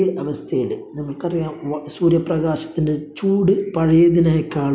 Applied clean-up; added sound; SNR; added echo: none; none; none; none.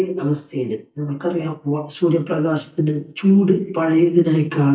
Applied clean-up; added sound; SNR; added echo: neural mask model DeepFilterNet 3.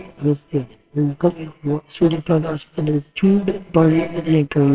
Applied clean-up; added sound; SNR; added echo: neural separator model SepFormer WHAMR!.